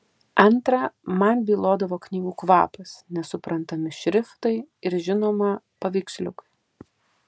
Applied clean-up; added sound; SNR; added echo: none; none; none; none.